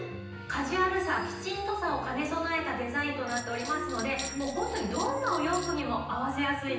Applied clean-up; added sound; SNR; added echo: none; Bell; 11 dB; reverberation time 0.9 s.